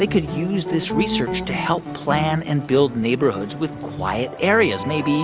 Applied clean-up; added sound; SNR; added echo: none; none; none; none.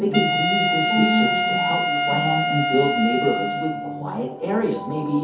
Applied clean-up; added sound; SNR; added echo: none; Wind instrument, woodwind instrument; 0 dB; reverberation time 0.5 s.